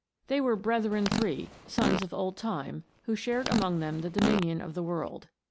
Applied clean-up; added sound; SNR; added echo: none; Fart; 4 dB; none.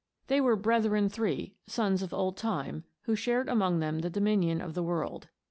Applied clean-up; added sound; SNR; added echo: none; none; none; none.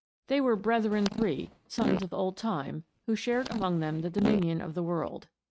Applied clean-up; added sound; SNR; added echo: neural mask model RNNoise.